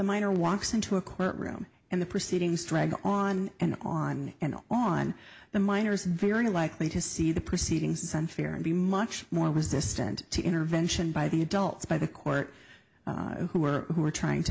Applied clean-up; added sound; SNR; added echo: none; none; none; none.